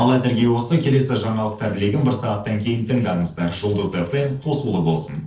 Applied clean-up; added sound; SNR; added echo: neural separator model SepFormer DNS4.